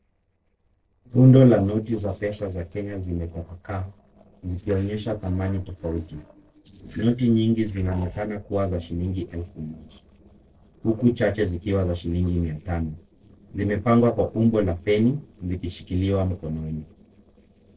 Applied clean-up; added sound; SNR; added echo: neural separator model SepFormer DNS4.